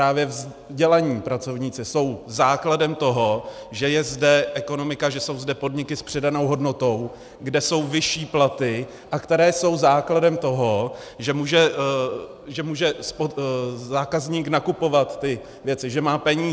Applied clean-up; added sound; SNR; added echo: none; none; none; none.